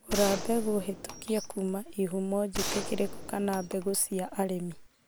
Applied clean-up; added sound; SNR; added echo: none; Gunshot, gunfire; 7 dB; none.